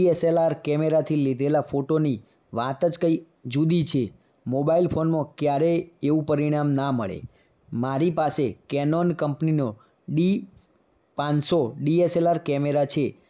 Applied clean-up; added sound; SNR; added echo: none; none; none; none.